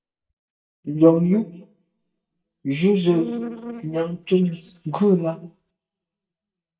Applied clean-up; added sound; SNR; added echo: neural mask model DeepFilterNet 3.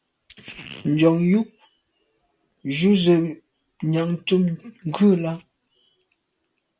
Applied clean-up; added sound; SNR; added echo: none; none; none; none.